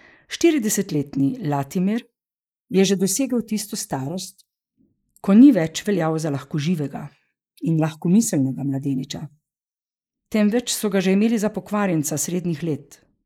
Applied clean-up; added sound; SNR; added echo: neural mask model Resemble Enhance denoiser.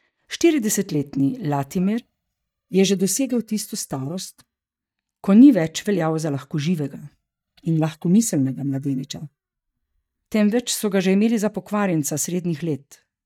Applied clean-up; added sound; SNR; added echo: neural mask model DeepFilterNet 3.